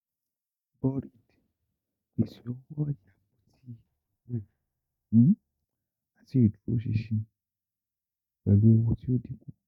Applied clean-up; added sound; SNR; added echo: neural mask model DeepFilterNet 3.